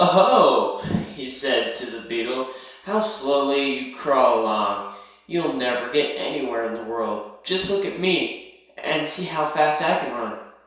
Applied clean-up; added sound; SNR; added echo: none; none; none; reverberation time 0.7 s.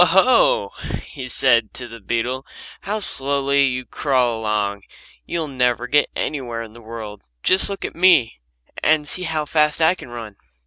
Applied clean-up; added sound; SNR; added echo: none; none; none; none.